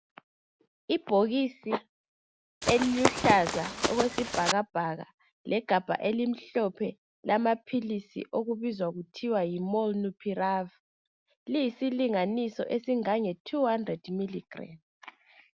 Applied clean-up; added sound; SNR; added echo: none; Run; 0 dB; none.